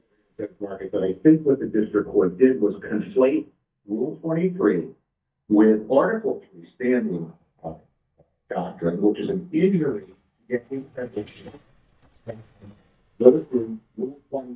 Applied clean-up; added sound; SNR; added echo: neural mask model DeepFilterNet 3.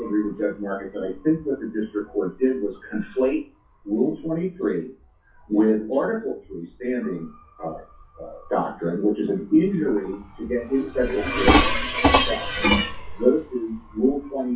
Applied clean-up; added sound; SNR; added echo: classical method WPE with log-MMSE.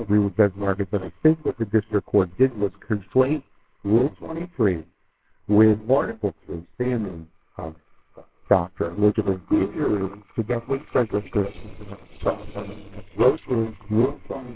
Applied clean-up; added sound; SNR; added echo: neural separator model SepFormer WHAMR!.